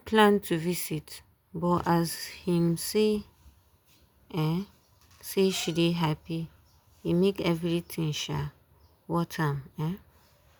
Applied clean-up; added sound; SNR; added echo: none; none; none; none.